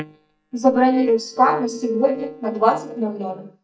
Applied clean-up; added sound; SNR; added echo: neural mask model DeepFilterNet 3.